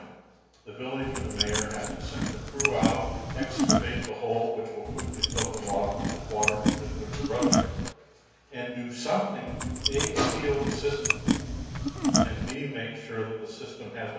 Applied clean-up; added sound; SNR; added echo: none; Chewing, mastication; -4 dB; reverberation time 1.2 s.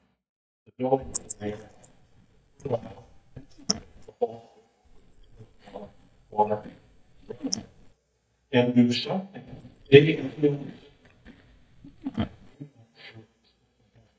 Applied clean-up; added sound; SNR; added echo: neural mask model DeepFilterNet 3.